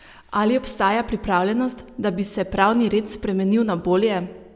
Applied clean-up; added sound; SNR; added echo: none; none; none; none.